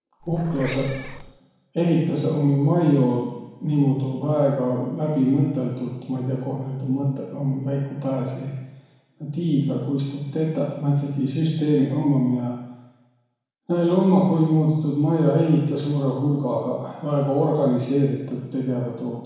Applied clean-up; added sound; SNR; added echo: none; Meow / Purr; 14 dB; reverberation time 1.1 s.